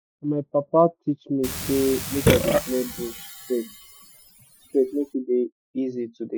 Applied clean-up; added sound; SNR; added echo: classical method Wiener filter.